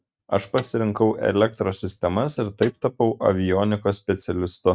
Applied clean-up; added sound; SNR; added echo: neural mask model RNNoise.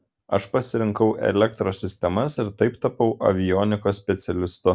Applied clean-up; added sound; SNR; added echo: none; none; none; none.